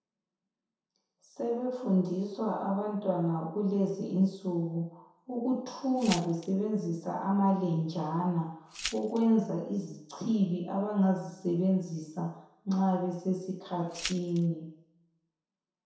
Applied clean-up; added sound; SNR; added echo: none; Glass; 11 dB; reverberation time 0.7 s.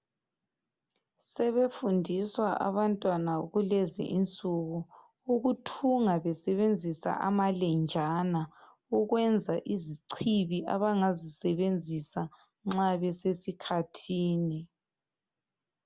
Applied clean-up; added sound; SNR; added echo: none; none; none; none.